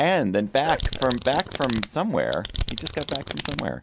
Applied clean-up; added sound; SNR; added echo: none; Domestic sounds, home sounds; 7 dB; none.